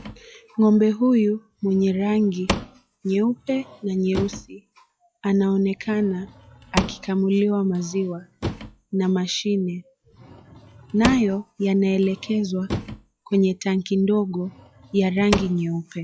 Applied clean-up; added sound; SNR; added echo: classical method log-MMSE.